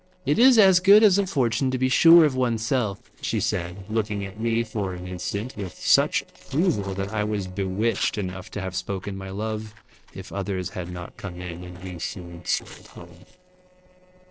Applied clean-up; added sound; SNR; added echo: neural separator model SepFormer DNS4.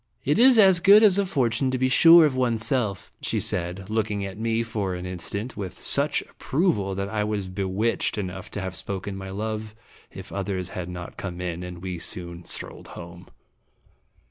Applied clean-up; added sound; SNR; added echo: none; none; none; none.